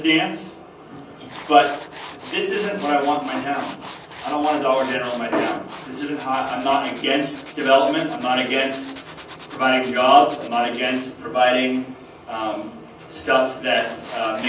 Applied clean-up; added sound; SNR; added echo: none; Tools; 17 dB; reverberation time 0.6 s.